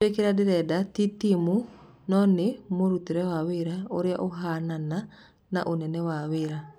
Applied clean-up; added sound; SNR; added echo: none; none; none; none.